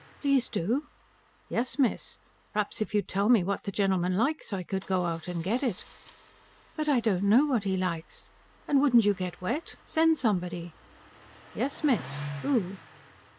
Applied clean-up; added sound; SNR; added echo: none; Engine starting; 19 dB; none.